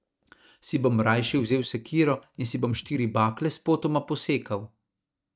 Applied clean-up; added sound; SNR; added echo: neural mask model DeepFilterNet 3.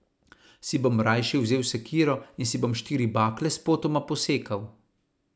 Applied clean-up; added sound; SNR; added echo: none; none; none; none.